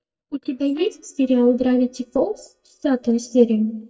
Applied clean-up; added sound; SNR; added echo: neural mask model DeepFilterNet 3.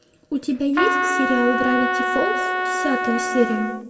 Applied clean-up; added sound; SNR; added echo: none; Trumpet; 0 dB; reverberation time 1.3 s.